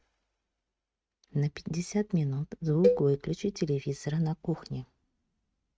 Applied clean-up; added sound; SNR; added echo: neural mask model RNNoise.